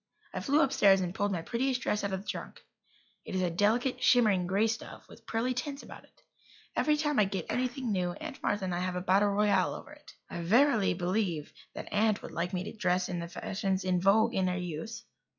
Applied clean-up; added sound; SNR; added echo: classical method log-MMSE.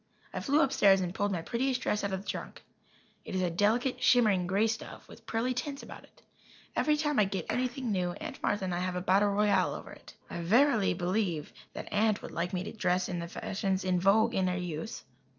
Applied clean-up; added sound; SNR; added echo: neural separator model SepFormer DNS4.